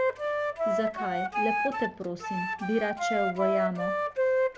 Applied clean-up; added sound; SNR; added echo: none; Wind instrument, woodwind instrument; -4 dB; none.